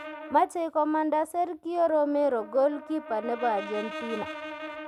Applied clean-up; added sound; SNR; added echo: none; Brass instrument; 13 dB; none.